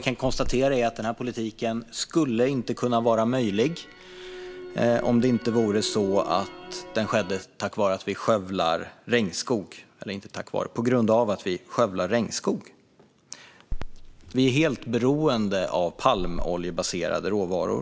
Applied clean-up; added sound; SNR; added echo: none; Crackle; 13 dB; none.